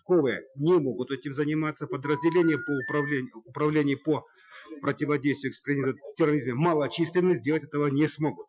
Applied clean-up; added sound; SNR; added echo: classical method Wiener filter.